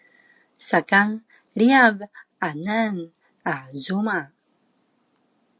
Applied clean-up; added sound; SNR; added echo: none; none; none; none.